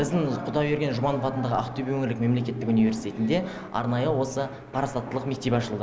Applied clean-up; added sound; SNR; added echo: none; none; none; none.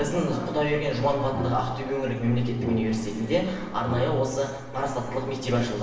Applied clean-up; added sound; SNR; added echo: none; Brass instrument; 13 dB; reverberation time 1.0 s.